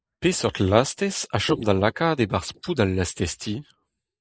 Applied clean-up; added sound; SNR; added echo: neural mask model Resemble Enhance denoiser.